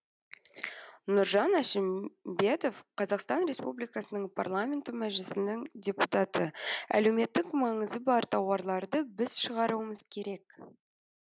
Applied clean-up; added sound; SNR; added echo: none; none; none; none.